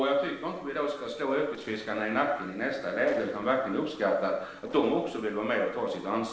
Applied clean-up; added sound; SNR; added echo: neural separator model SepFormer DNS4.